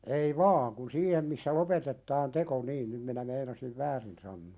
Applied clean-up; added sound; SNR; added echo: none; none; none; none.